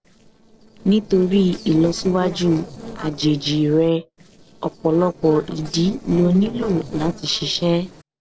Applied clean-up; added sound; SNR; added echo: neural separator model SepFormer DNS4.